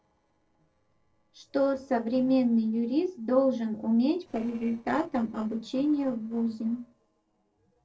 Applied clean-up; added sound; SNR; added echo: neural separator model SepFormer DNS4.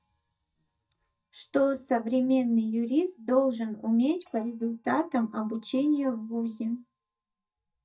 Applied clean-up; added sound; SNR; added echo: neural mask model DeepFilterNet 3.